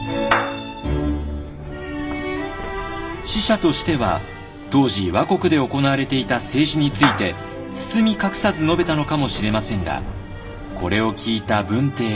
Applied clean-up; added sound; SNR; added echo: none; Meow / Clapping; 11 dB; reverberation time 1.5 s.